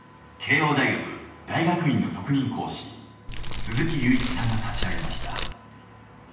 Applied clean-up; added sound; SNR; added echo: none; Fire; 0 dB; reverberation time 0.9 s.